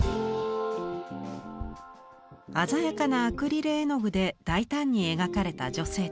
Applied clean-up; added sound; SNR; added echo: none; none; none; none.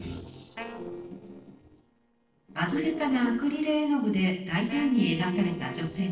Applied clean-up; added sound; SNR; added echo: neural separator model SepFormer DNS4.